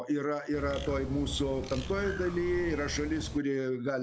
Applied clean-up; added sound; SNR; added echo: none; Bird; 7 dB; none.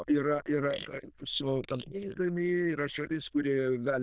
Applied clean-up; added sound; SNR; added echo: neural diffusion model UNIVERSE++.